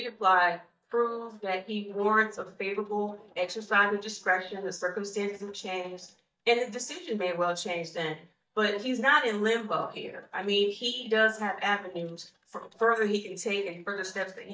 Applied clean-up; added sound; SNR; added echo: neural mask model DeepFilterNet 3.